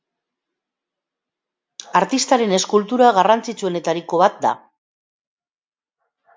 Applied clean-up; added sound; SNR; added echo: none; none; none; none.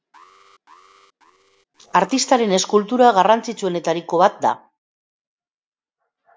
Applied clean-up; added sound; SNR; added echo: neural separator model SepFormer DNS4.